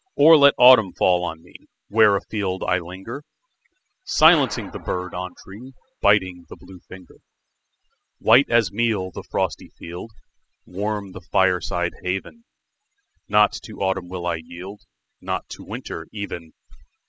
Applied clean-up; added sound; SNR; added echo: classical method spectral subtraction.